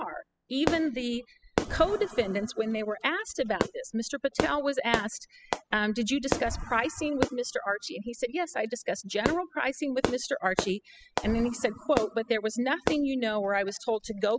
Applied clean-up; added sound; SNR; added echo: classical method spectral subtraction.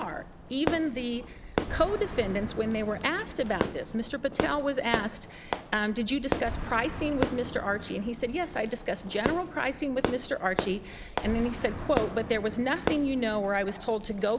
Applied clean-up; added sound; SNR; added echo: none; Car passing by + Fireworks; 6 dB; none.